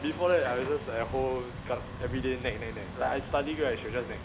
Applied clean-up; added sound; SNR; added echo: none; Truck; 8 dB; none.